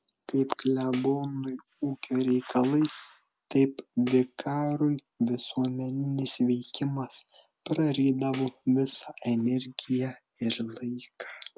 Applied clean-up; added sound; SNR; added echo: none; Tambourine; 20 dB; none.